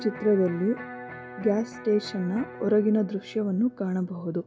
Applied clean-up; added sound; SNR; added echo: none; Electric guitar; 15 dB; none.